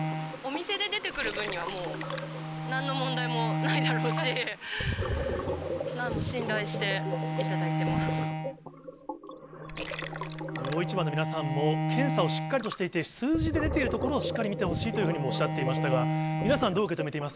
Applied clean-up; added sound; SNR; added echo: none; Bowed string instrument + Gurgling; 0 dB; none.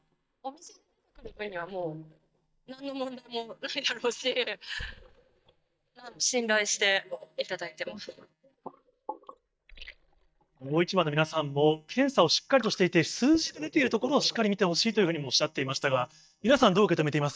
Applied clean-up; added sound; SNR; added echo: neural mask model DeepFilterNet 3.